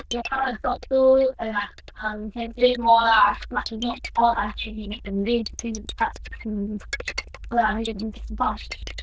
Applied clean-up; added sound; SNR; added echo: neural diffusion model UNIVERSE++.